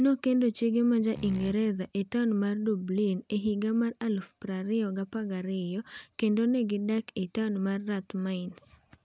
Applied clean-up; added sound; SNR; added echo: none; Fart; 13 dB; none.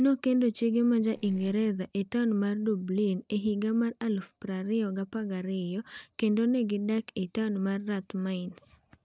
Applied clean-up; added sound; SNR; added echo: neural separator model SepFormer DNS4.